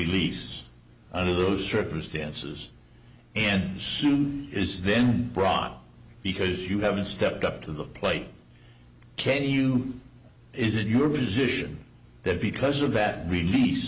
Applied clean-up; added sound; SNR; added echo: none; none; none; none.